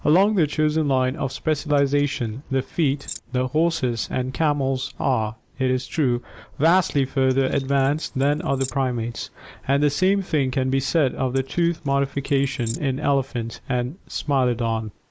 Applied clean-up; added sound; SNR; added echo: neural mask model Resemble Enhance denoiser.